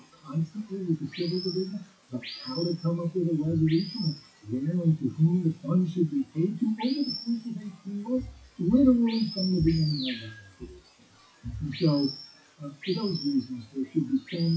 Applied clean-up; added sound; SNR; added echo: classical method WPE with log-MMSE.